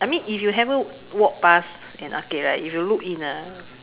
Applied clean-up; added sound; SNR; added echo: none; none; none; none.